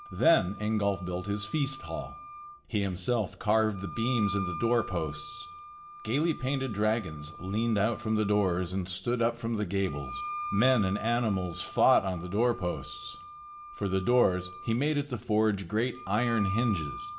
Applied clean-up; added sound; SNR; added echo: none; Wind instrument, woodwind instrument; 13 dB; reverberation time 0.6 s.